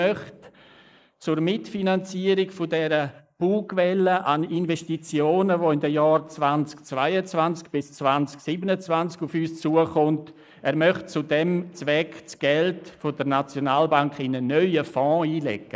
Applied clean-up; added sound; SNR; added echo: neural mask model Resemble Enhance denoiser.